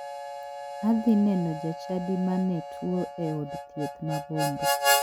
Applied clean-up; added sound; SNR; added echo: none; Harmonica; 3 dB; none.